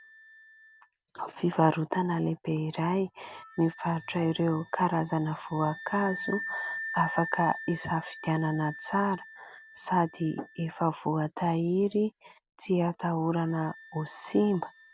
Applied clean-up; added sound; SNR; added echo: none; Wind instrument, woodwind instrument; 15 dB; none.